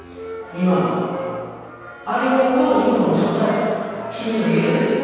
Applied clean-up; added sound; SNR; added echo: none; Wind instrument, woodwind instrument; 17 dB; reverberation time 2.2 s.